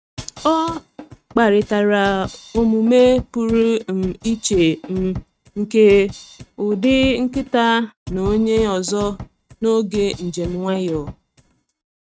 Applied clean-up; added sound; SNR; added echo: neural mask model RNNoise.